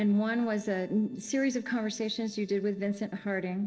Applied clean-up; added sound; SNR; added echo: neural separator model SepFormer DNS4.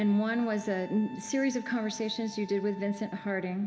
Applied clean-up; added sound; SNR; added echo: none; Wind instrument, woodwind instrument; 19 dB; reverberation time 1.2 s.